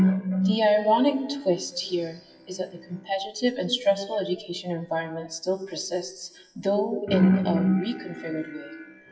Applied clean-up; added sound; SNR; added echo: classical method WPE with log-MMSE.